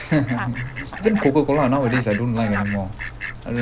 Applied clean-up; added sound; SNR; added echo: none; Fowl; 10 dB; none.